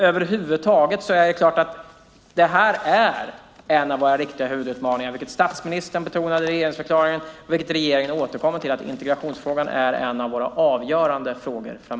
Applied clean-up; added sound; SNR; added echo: none; none; none; none.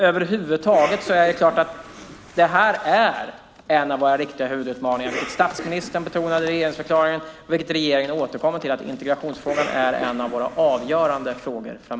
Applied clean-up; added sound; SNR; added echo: none; Cough; 13 dB; none.